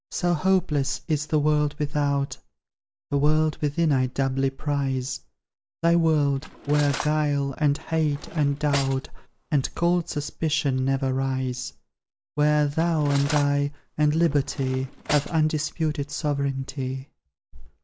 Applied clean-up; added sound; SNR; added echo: none; Cutlery, silverware; 14 dB; none.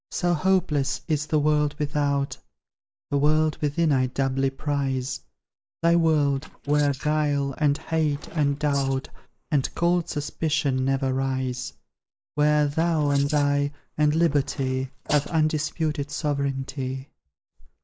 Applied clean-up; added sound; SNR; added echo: neural mask model Resemble Enhance denoiser.